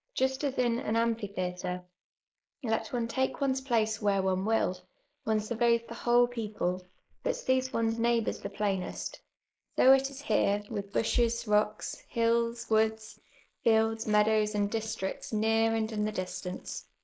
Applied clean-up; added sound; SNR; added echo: neural mask model Resemble Enhance denoiser.